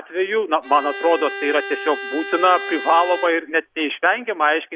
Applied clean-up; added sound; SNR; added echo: none; Bowed string instrument; 10 dB; none.